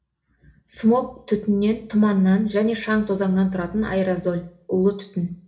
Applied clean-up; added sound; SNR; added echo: none; none; none; reverberation time 0.4 s.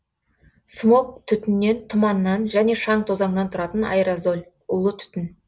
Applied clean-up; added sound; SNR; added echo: none; none; none; none.